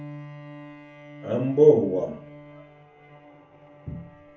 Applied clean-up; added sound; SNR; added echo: none; Bowed string instrument; 18 dB; reverberation time 0.6 s.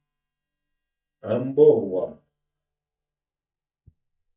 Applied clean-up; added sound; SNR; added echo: neural mask model DeepFilterNet 3.